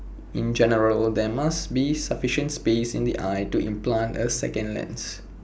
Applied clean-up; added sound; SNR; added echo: none; none; none; none.